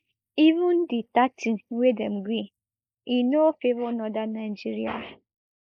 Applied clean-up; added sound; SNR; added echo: neural mask model Resemble Enhance denoiser.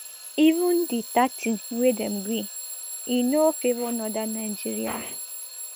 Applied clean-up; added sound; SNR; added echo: none; Alarm / Clock; 11 dB; none.